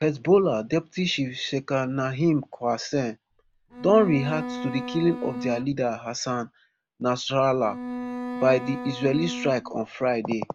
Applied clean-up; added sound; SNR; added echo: none; Bowed string instrument; 9 dB; none.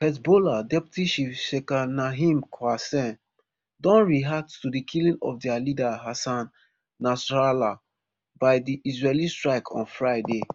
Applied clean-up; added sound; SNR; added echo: none; none; none; none.